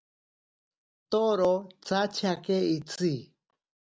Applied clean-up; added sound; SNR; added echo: none; none; none; none.